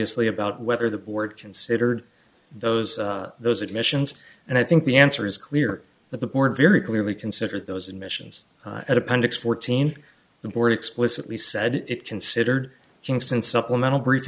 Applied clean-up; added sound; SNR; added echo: none; none; none; none.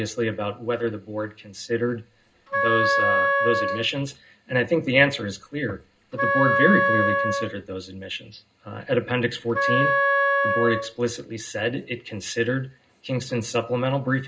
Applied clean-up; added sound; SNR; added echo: none; Wind instrument, woodwind instrument; -2 dB; reverberation time 0.2 s.